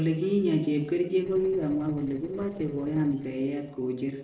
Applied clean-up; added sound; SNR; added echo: neural separator model SepFormer DNS4.